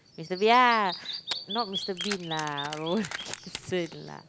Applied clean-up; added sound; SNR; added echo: none; Bird vocalization, bird call, bird song + Keys jangling; 10 dB; none.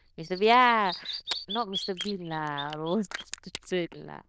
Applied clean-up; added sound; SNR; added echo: neural diffusion model UNIVERSE++.